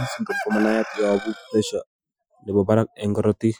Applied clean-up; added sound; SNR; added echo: classical method Wiener filter.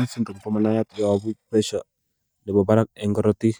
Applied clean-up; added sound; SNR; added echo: neural mask model DeepFilterNet 3.